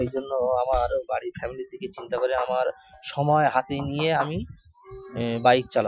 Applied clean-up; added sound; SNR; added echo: classical method Wiener filter.